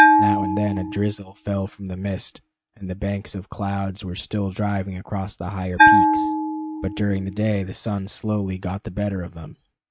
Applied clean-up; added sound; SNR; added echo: neural mask model RNNoise.